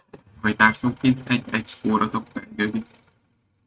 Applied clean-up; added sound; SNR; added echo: neural mask model RNNoise.